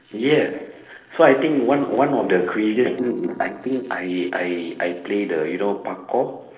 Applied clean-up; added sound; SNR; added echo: neural separator model SepFormer DNS4.